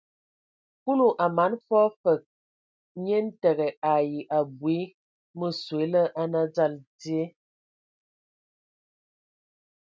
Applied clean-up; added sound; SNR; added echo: none; none; none; none.